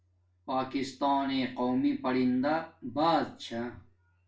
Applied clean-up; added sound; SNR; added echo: none; none; none; reverberation time 0.3 s.